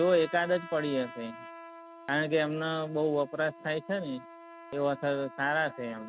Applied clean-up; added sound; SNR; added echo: none; Trumpet; 17 dB; none.